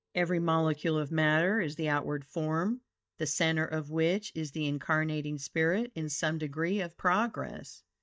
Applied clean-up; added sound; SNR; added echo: neural mask model DeepFilterNet 3.